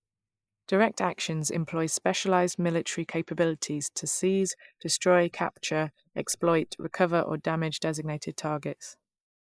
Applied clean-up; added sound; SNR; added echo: neural mask model Resemble Enhance denoiser.